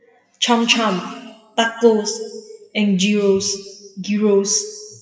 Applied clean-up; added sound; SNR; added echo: classical method WPE with log-MMSE.